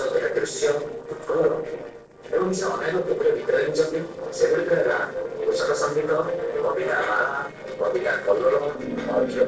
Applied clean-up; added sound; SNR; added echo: neural separator model SepFormer DNS4.